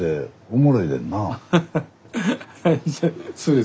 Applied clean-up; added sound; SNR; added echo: none; none; none; none.